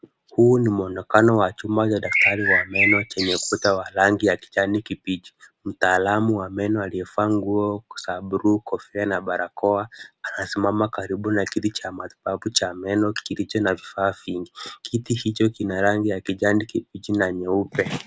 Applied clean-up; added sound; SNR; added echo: none; Bird; -1 dB; none.